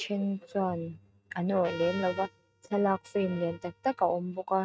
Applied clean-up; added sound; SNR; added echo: neural mask model RNNoise.